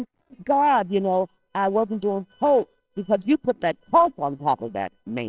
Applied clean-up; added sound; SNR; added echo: neural separator model SepFormer WHAMR!.